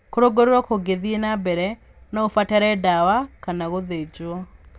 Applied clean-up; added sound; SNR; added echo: none; none; none; none.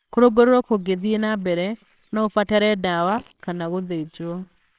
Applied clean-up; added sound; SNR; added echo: neural separator model SepFormer WHAMR!.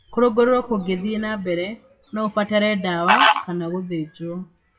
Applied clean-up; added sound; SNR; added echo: classical method WPE with log-MMSE.